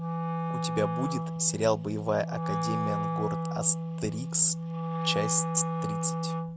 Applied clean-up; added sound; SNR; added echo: none; Wind instrument, woodwind instrument; 0 dB; none.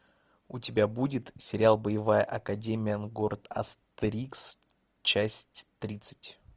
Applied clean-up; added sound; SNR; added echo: none; none; none; none.